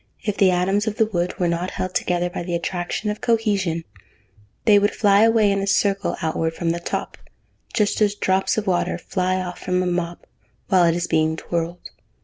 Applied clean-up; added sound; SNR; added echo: none; none; none; none.